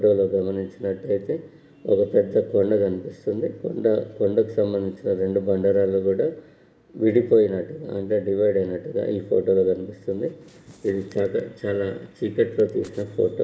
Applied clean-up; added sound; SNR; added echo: none; none; none; none.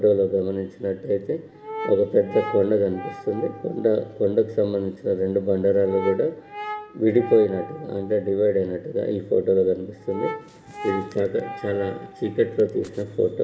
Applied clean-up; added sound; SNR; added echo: none; Brass instrument; 15 dB; none.